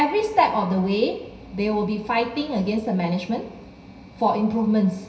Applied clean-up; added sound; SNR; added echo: none; none; none; reverberation time 0.9 s.